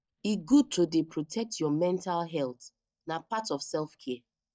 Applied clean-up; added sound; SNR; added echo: neural mask model DeepFilterNet 3.